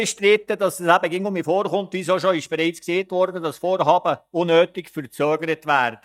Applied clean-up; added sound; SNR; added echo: neural mask model DeepFilterNet 3.